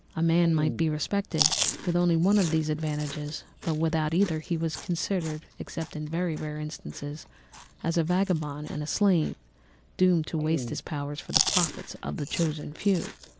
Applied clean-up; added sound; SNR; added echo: none; Chewing, mastication; 9 dB; none.